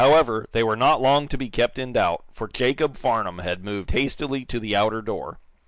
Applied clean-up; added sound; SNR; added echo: none; none; none; none.